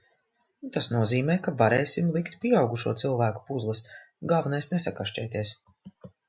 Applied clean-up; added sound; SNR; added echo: none; none; none; none.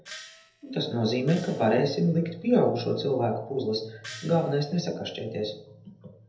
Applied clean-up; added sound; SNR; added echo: neural separator model SepFormer DNS4.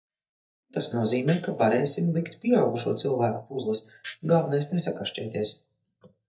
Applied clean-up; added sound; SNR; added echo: neural mask model DeepFilterNet 3.